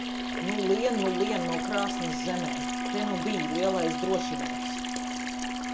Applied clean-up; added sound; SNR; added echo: none; Sink (filling or washing) / Water tap, faucet + Wind instrument, woodwind instrument; 0 dB; none.